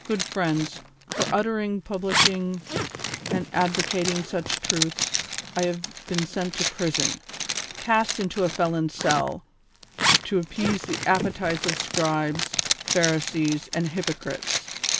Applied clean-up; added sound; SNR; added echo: none; Zipper (clothing); 2 dB; none.